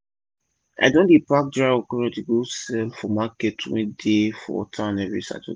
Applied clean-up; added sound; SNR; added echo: none; none; none; none.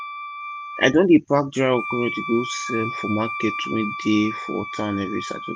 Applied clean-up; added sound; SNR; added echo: none; Wind instrument, woodwind instrument; 9 dB; none.